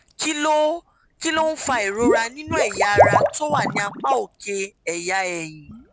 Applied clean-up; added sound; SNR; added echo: none; Water / Liquid; 1 dB; none.